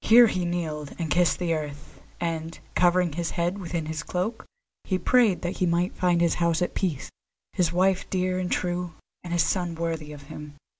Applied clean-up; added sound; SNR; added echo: none; none; none; none.